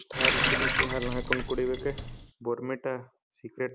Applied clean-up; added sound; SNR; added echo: none; Water tap, faucet; -5 dB; none.